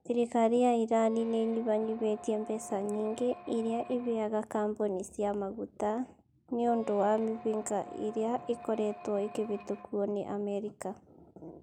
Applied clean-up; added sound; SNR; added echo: none; Squeak; 17 dB; none.